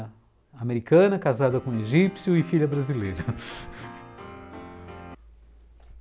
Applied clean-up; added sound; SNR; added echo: none; Piano; 17 dB; none.